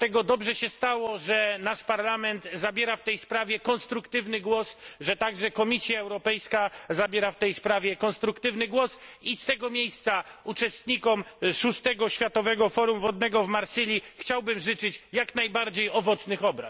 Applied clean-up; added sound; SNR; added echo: none; none; none; none.